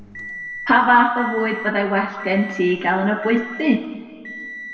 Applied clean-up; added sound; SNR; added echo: none; Microwave oven; 15 dB; reverberation time 1.8 s.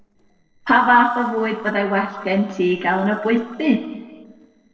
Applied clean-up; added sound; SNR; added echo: neural separator model SepFormer DNS4.